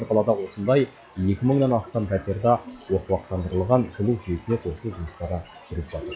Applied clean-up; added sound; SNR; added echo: classical method log-MMSE.